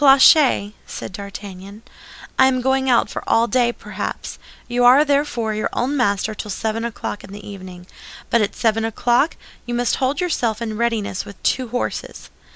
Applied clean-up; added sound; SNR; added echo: none; none; none; none.